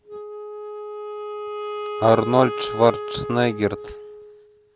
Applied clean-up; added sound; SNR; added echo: none; Wind instrument, woodwind instrument; 8 dB; none.